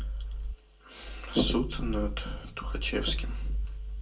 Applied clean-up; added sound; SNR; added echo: none; none; none; reverberation time 0.2 s.